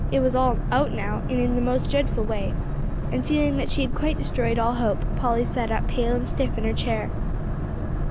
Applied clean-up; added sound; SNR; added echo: none; Boat, Water vehicle; -1 dB; none.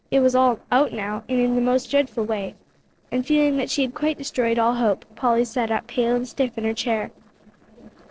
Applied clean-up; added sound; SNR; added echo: neural separator model SepFormer DNS4.